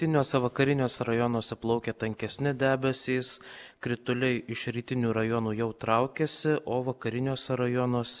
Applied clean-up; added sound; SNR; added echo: none; none; none; none.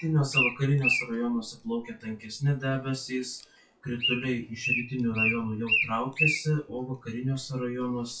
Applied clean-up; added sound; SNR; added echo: classical method WPE with log-MMSE.